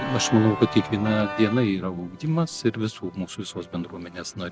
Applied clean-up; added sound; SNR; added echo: none; Organ; 11 dB; none.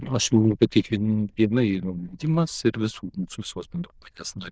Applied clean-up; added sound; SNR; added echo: neural diffusion model UNIVERSE++.